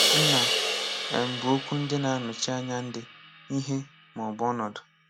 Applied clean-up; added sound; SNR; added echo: none; Crash cymbal; 0 dB; none.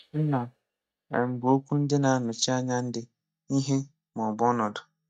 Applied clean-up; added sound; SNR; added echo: neural mask model DeepFilterNet 3.